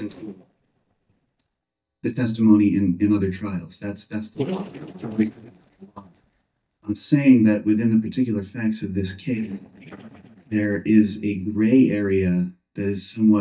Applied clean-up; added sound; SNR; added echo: neural mask model DeepFilterNet 3.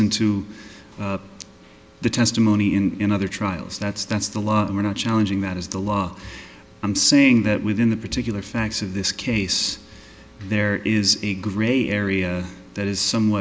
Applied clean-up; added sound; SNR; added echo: none; none; none; none.